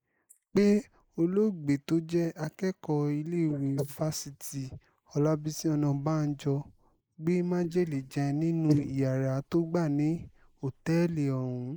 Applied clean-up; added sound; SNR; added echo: neural mask model Resemble Enhance denoiser.